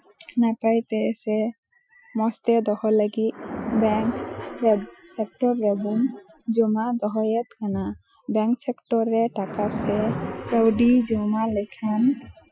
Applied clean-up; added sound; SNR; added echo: classical method Wiener filter.